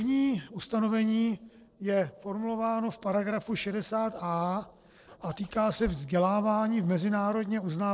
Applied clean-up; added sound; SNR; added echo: neural separator model SepFormer DNS4.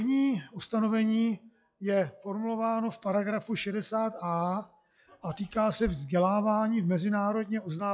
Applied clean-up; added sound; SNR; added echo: classical method log-MMSE.